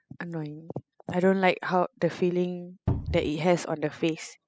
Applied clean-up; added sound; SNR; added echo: classical method spectral subtraction.